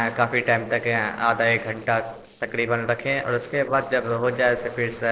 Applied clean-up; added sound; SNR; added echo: neural separator model SepFormer DNS4.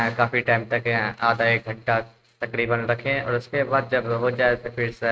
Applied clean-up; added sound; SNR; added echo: neural mask model RNNoise.